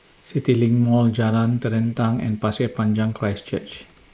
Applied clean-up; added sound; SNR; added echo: neural mask model Resemble Enhance denoiser.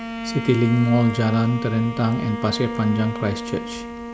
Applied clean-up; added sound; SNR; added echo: none; Bowed string instrument; 8 dB; none.